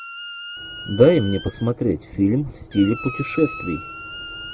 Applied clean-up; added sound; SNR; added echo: none; Squeak; 13 dB; none.